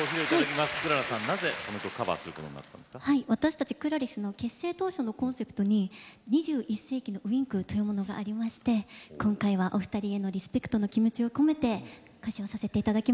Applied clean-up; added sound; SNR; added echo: none; none; none; none.